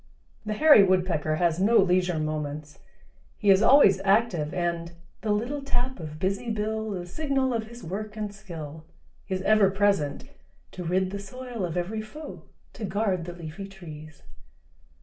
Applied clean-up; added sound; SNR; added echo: none; none; none; reverberation time 0.3 s.